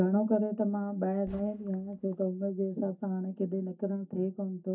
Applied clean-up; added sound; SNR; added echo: neural mask model DeepFilterNet 3.